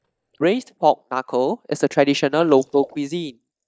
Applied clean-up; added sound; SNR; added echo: neural mask model DeepFilterNet 3.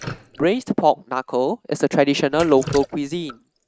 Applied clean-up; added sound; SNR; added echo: neural mask model RNNoise.